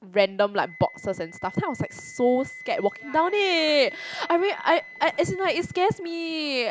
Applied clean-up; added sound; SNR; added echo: none; Wind instrument, woodwind instrument; 19 dB; none.